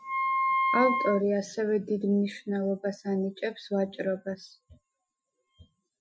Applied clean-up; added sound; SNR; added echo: classical method Wiener filter.